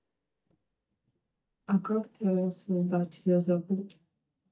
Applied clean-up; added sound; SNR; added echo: neural mask model DeepFilterNet 3.